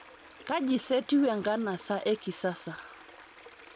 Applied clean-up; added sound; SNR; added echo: none; Stream; 19 dB; none.